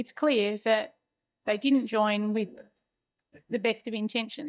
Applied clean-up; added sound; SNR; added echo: neural mask model DeepFilterNet 3.